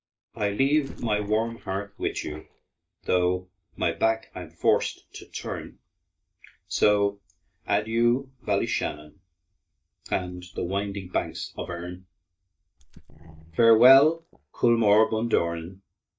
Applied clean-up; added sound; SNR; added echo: neural mask model DeepFilterNet 3.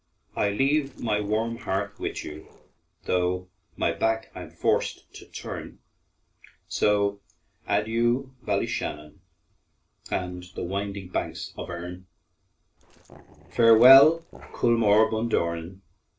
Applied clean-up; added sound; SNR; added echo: neural separator model SepFormer DNS4.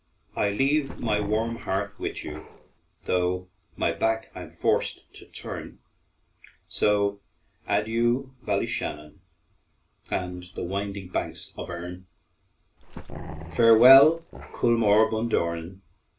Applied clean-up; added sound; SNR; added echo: none; Growling; 12 dB; reverberation time 0.2 s.